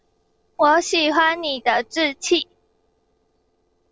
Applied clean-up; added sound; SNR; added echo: neural separator model SepFormer DNS4.